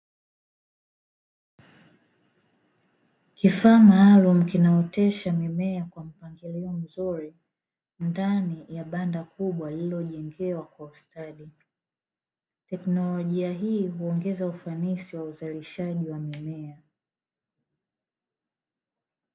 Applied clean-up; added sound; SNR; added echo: none; none; none; none.